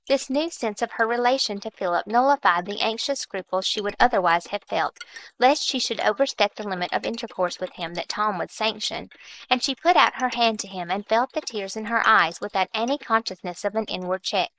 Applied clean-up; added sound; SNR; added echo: neural mask model Resemble Enhance denoiser.